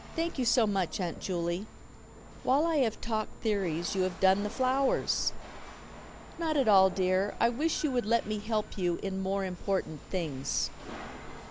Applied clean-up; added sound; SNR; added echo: none; Rattle / Chatter / Hiss / Engine / Mechanisms; 17 dB; none.